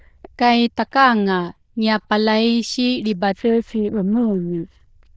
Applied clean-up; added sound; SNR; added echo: neural diffusion model UNIVERSE++.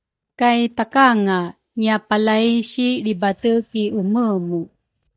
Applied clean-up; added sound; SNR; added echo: neural mask model DeepFilterNet 3.